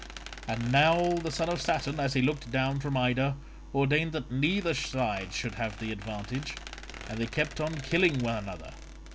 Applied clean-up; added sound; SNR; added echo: none; Squeak; 17 dB; none.